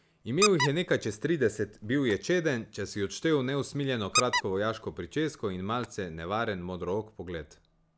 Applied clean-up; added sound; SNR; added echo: none; Squeak; 4 dB; none.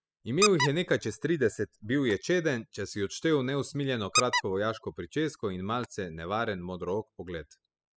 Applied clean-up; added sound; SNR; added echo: classical method spectral subtraction.